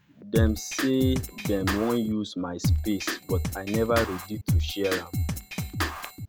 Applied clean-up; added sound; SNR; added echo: none; Drum kit; 0 dB; none.